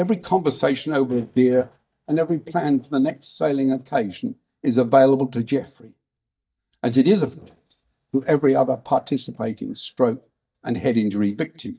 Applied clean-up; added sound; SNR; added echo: neural mask model DeepFilterNet 3.